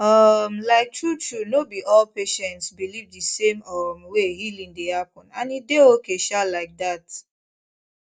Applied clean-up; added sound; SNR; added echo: none; none; none; none.